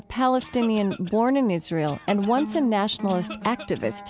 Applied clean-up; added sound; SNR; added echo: none; Cough; 18 dB; none.